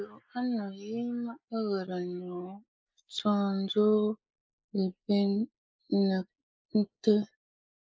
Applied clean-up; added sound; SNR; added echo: neural mask model Resemble Enhance denoiser.